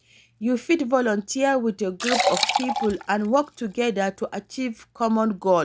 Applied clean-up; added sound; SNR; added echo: none; Liquid; 7 dB; none.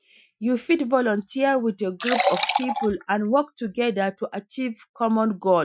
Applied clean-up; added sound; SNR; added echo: classical method Wiener filter.